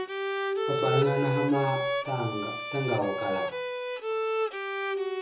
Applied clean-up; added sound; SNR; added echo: none; Bowed string instrument; -1 dB; reverberation time 0.6 s.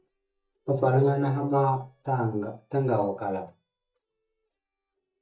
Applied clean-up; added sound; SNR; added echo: neural mask model DeepFilterNet 3.